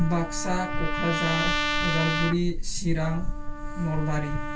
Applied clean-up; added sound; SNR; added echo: none; Trumpet; 5 dB; reverberation time 0.2 s.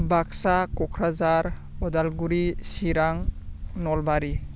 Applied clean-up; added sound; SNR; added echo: none; none; none; none.